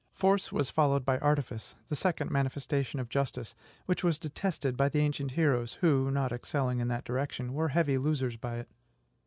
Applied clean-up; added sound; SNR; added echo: none; none; none; none.